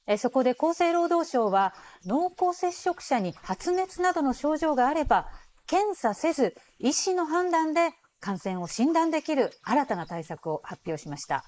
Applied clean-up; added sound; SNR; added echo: neural mask model Resemble Enhance denoiser.